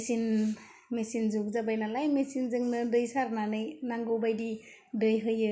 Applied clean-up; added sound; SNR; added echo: none; none; none; none.